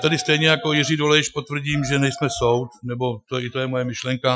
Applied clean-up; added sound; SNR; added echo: classical method Wiener filter.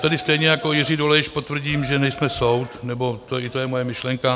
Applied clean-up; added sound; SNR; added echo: none; Bathtub (filling or washing) / Water tap, faucet; 18 dB; none.